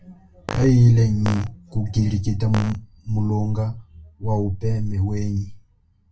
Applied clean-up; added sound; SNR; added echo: none; Fart; 11 dB; reverberation time 0.2 s.